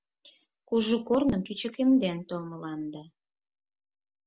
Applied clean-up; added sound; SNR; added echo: none; none; none; none.